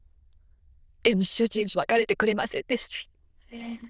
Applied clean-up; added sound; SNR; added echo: neural diffusion model UNIVERSE++.